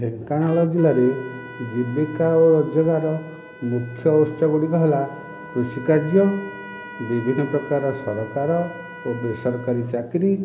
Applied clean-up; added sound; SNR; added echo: none; Trumpet; 18 dB; none.